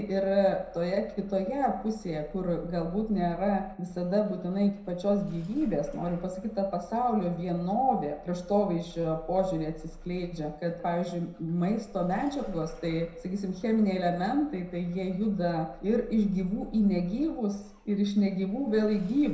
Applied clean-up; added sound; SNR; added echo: none; Engine starting / Bus; 19 dB; reverberation time 0.5 s.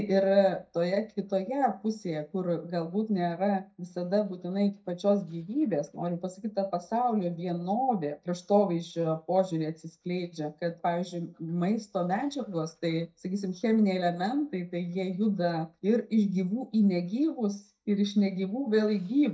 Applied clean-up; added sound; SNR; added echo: neural mask model DeepFilterNet 3.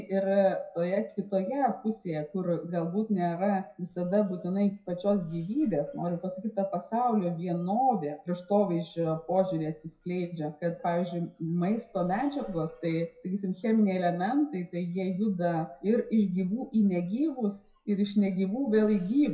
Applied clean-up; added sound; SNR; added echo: classical method WPE with log-MMSE.